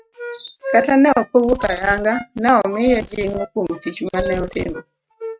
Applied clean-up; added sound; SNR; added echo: neural mask model RNNoise.